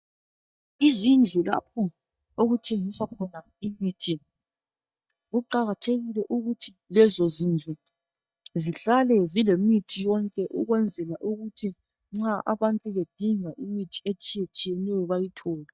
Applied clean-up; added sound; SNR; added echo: neural mask model DeepFilterNet 3.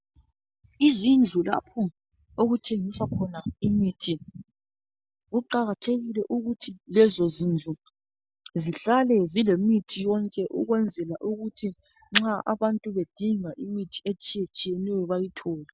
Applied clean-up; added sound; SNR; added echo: none; none; none; none.